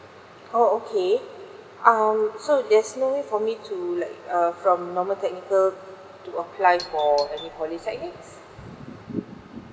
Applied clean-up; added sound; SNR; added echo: none; Doorbell; 17 dB; none.